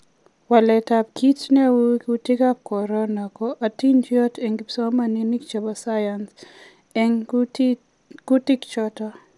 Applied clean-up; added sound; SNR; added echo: none; none; none; none.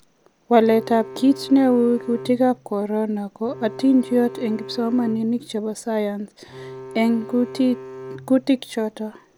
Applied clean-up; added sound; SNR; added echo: none; Bowed string instrument; 16 dB; none.